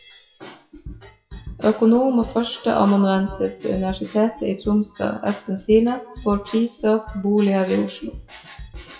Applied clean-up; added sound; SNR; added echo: classical method WPE with log-MMSE.